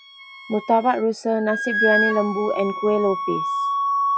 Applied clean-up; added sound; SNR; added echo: classical method log-MMSE.